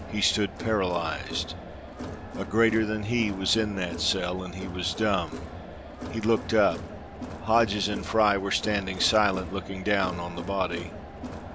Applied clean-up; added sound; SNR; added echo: none; Crowd; 10 dB; none.